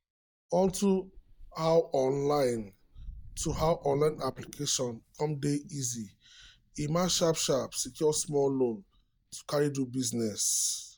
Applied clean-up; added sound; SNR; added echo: neural mask model DeepFilterNet 3.